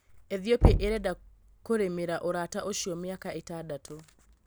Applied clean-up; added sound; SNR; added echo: none; Knock; -3 dB; none.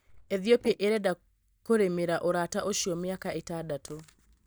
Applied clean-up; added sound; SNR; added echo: neural mask model DeepFilterNet 3.